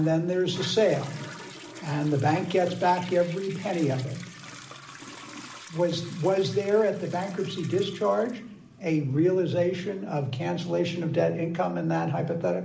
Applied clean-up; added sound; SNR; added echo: none; Toilet flush; 19 dB; none.